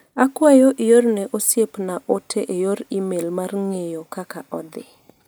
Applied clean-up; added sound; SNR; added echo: none; none; none; none.